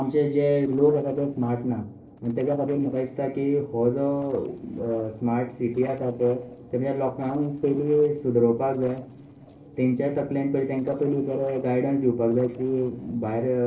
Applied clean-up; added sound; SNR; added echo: neural separator model SepFormer DNS4.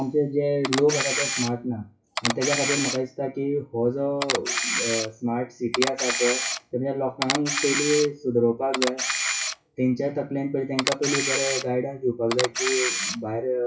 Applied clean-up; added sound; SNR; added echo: classical method WPE with log-MMSE.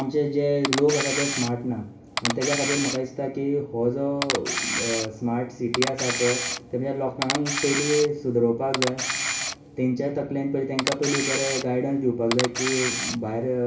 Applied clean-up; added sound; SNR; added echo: none; Camera; 5 dB; reverberation time 0.4 s.